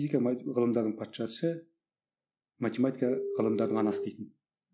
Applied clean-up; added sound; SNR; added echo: none; Telephone; 2 dB; none.